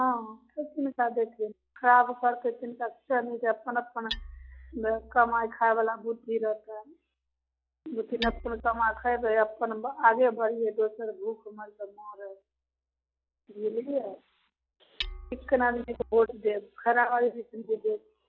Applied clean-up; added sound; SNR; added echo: classical method log-MMSE.